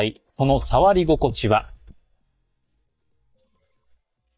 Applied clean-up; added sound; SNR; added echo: neural mask model DeepFilterNet 3.